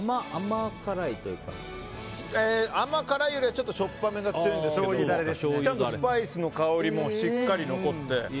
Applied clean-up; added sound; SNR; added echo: none; none; none; none.